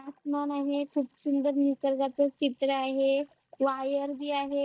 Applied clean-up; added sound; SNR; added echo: neural mask model DeepFilterNet 3.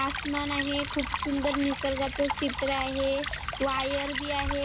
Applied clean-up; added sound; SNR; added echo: none; Stream / Trickle, dribble; 4 dB; none.